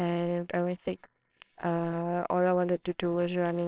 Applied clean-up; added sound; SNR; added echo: neural separator model SepFormer WHAMR!.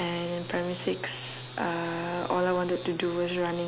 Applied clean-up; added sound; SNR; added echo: none; none; none; none.